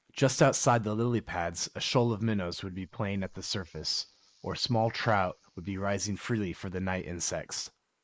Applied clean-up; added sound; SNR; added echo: neural mask model Resemble Enhance denoiser.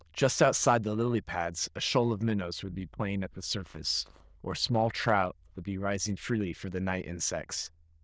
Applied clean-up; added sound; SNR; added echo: neural diffusion model UNIVERSE++.